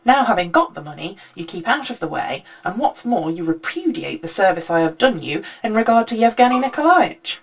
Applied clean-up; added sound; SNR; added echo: none; Bowed string instrument; 13 dB; reverberation time 0.2 s.